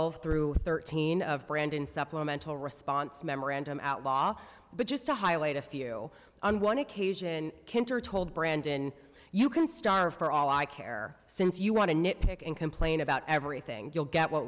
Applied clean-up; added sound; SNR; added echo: none; none; none; none.